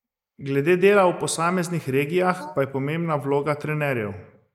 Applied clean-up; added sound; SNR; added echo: neural mask model Resemble Enhance denoiser.